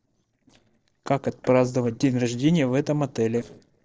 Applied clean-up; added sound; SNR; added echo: neural separator model SepFormer DNS4.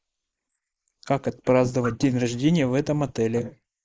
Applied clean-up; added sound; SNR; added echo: neural mask model Resemble Enhance denoiser.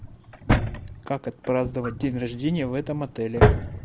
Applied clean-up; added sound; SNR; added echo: none; Drawer open or close; -3 dB; none.